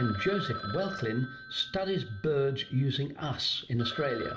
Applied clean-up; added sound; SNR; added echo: none; Telephone; 11 dB; reverberation time 0.5 s.